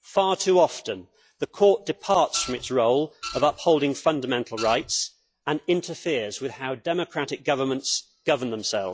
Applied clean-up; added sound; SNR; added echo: classical method log-MMSE.